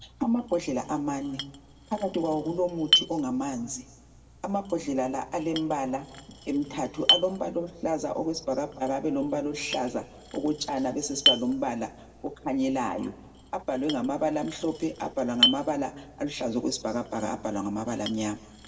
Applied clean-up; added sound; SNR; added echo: none; Chink, clink; 4 dB; reverberation time 1.0 s.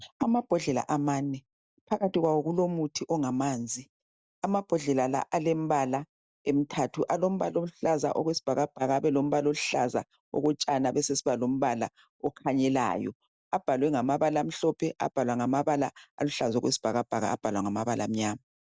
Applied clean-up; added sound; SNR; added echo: none; none; none; none.